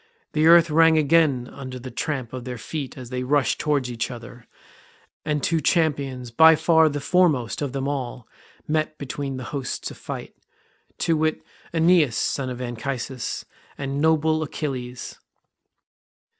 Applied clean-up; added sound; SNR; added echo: none; none; none; none.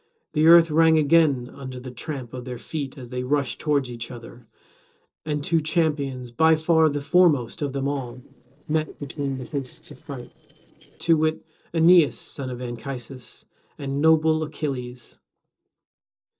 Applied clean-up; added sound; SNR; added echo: neural separator model SepFormer DNS4.